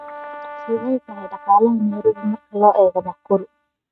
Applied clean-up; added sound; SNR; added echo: neural mask model RNNoise.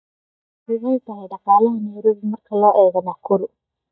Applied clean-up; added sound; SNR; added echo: neural mask model DeepFilterNet 3.